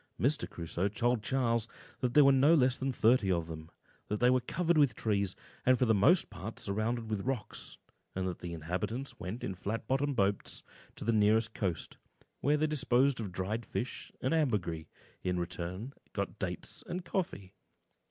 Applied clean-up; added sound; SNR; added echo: none; none; none; none.